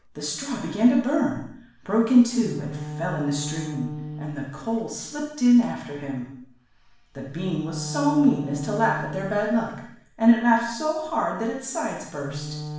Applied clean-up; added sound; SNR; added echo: none; Wind instrument, woodwind instrument; 13 dB; reverberation time 0.7 s.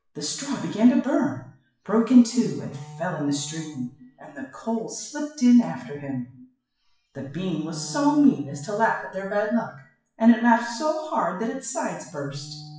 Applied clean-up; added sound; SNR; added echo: classical method WPE with log-MMSE.